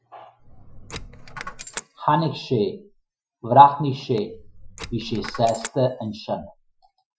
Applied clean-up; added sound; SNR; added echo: classical method Wiener filter.